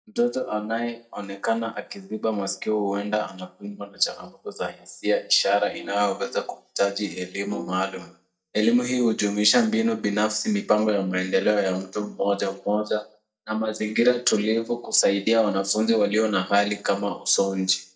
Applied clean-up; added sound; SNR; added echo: neural mask model DeepFilterNet 3.